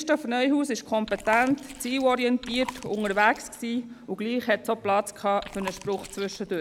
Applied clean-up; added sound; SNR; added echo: none; Chewing, mastication; 16 dB; none.